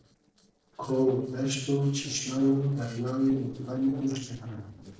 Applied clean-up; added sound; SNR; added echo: neural separator model SepFormer DNS4.